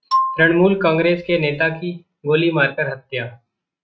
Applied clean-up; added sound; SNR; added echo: neural mask model RNNoise.